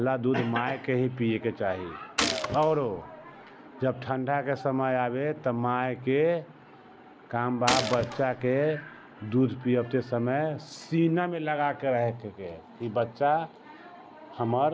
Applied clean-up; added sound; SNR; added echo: none; Gunshot, gunfire; 5 dB; none.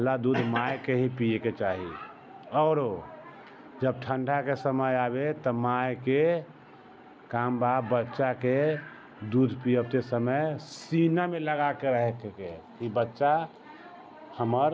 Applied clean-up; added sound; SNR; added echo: none; none; none; none.